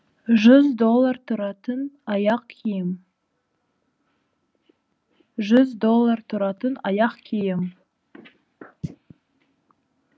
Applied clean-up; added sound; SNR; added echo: none; none; none; none.